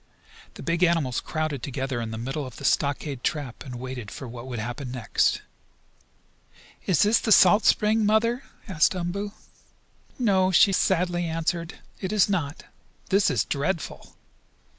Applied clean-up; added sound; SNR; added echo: none; none; none; none.